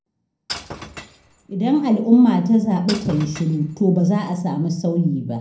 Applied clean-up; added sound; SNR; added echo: none; Shatter / Crushing; 19 dB; reverberation time 0.6 s.